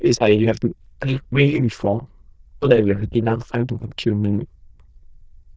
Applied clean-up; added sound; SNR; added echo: neural diffusion model UNIVERSE++.